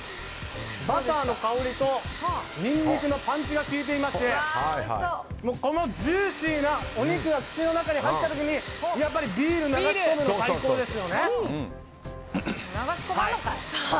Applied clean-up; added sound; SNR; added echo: none; Domestic sounds, home sounds; 12 dB; none.